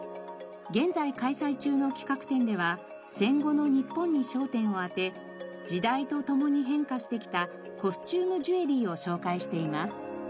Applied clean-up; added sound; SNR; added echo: none; none; none; none.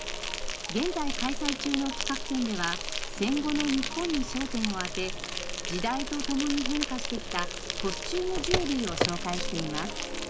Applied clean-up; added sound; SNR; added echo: none; Car + Insect; 1 dB; none.